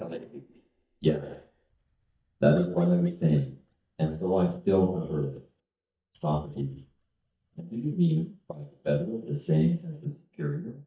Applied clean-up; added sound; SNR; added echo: neural mask model DeepFilterNet 3.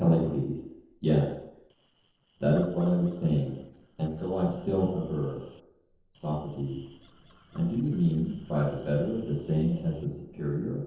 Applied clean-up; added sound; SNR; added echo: neural separator model SepFormer DNS4.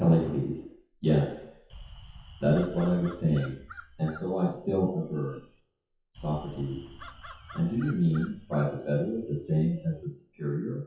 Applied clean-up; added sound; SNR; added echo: classical method WPE with log-MMSE.